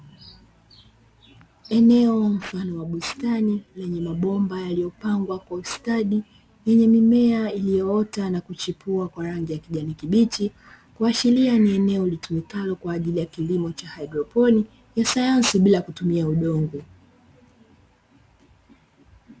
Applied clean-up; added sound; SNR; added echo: none; none; none; none.